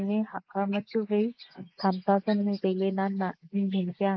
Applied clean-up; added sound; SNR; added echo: neural mask model Resemble Enhance denoiser.